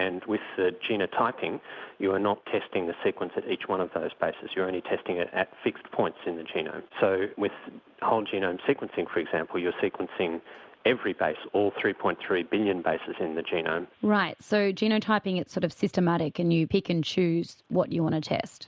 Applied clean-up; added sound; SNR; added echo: none; none; none; none.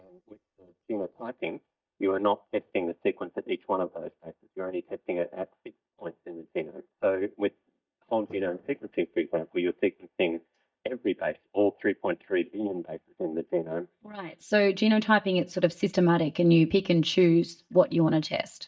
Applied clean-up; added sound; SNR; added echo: neural mask model DeepFilterNet 3.